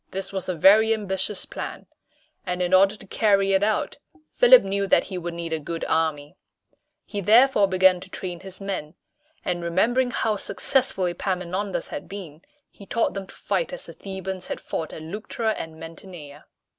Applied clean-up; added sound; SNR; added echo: none; none; none; none.